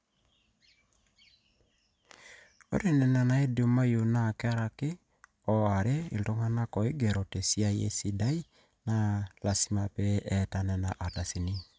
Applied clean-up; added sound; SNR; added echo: none; none; none; none.